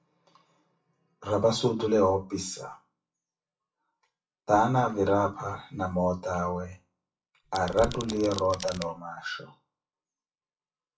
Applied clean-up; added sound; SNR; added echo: classical method WPE with log-MMSE.